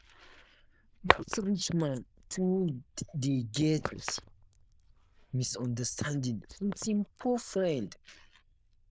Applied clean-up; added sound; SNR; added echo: neural diffusion model UNIVERSE++.